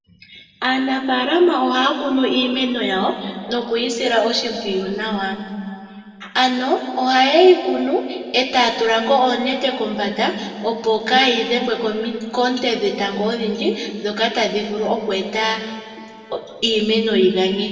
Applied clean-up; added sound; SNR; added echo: none; none; none; reverberation time 2.1 s.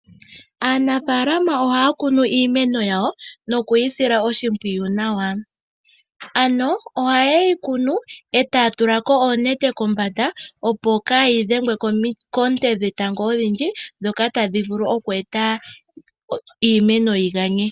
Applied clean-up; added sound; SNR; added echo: none; none; none; none.